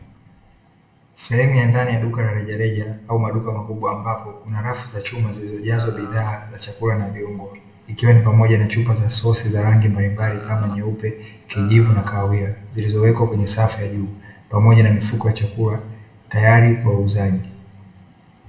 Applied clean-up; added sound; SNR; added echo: none; Burping, eructation; 19 dB; reverberation time 0.7 s.